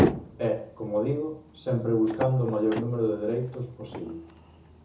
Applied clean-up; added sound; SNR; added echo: none; Motor vehicle (road); 5 dB; reverberation time 0.6 s.